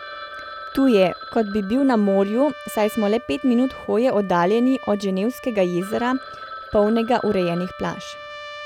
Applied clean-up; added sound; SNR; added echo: none; Telephone + Trumpet; 15 dB; none.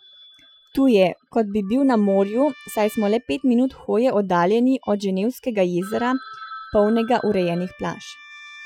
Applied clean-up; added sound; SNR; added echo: classical method Wiener filter.